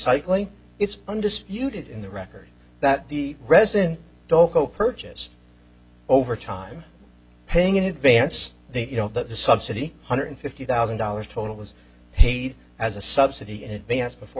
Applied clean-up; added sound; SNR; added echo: none; none; none; none.